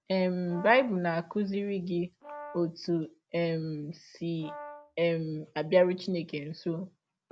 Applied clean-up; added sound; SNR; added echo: none; Brass instrument; 16 dB; none.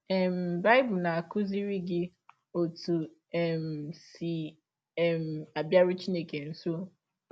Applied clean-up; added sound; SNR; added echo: none; none; none; none.